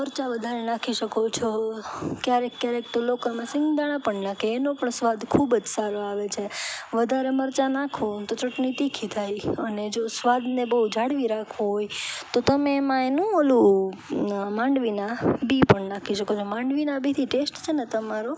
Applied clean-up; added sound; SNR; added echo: none; none; none; none.